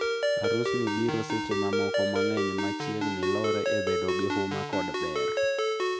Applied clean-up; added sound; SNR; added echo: none; Ringtone; -4 dB; none.